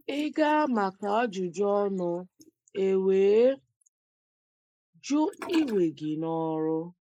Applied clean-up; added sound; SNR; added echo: neural mask model Resemble Enhance denoiser.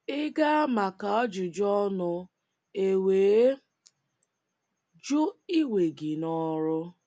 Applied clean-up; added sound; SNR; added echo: none; none; none; none.